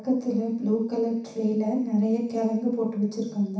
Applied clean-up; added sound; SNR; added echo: none; none; none; reverberation time 0.7 s.